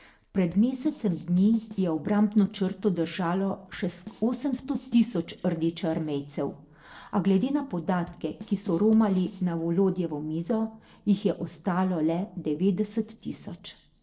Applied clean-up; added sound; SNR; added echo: neural separator model SepFormer DNS4.